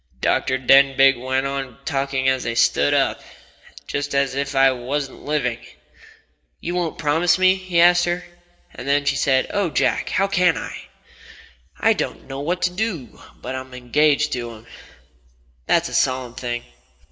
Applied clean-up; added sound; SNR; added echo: none; none; none; reverberation time 0.8 s.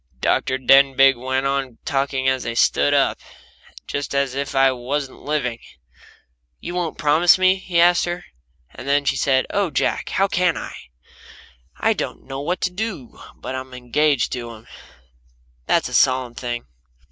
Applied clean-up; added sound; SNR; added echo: none; none; none; none.